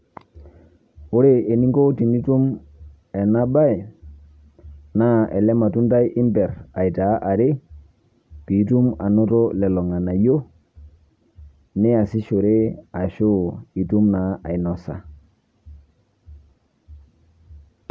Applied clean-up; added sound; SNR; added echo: none; none; none; none.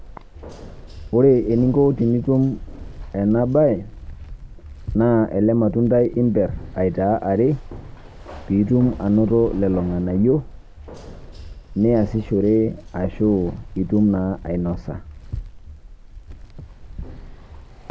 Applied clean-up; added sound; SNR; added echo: none; Keys jangling; 15 dB; none.